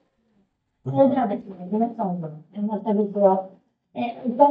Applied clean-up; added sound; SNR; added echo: neural mask model DeepFilterNet 3.